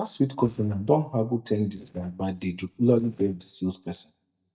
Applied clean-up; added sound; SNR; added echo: neural mask model DeepFilterNet 3.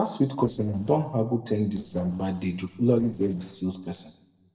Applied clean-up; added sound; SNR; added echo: neural separator model SepFormer DNS4.